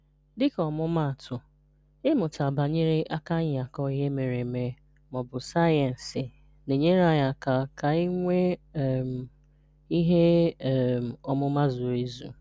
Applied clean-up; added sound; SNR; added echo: none; none; none; none.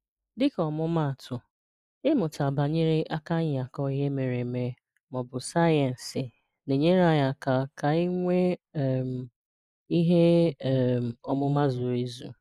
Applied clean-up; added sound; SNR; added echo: neural mask model Resemble Enhance denoiser.